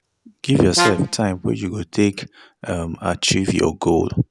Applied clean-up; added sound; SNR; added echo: none; Brass instrument; 6 dB; none.